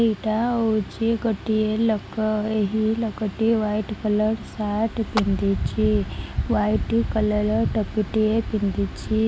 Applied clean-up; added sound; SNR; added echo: none; none; none; none.